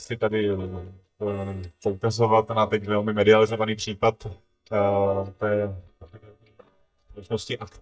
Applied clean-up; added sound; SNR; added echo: neural mask model DeepFilterNet 3.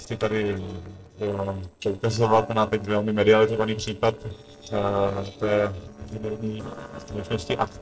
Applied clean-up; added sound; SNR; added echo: neural separator model SepFormer DNS4.